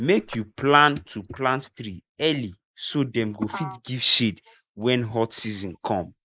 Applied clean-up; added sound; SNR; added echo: neural mask model Resemble Enhance denoiser.